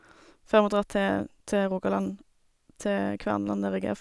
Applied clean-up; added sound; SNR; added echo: none; none; none; none.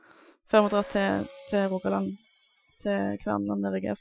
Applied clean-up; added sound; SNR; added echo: classical method Wiener filter.